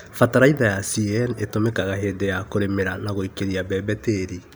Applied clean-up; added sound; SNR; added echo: none; none; none; none.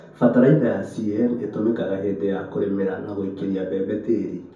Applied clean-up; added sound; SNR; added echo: none; none; none; reverberation time 0.6 s.